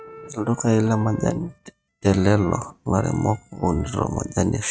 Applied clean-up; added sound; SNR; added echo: neural mask model RNNoise.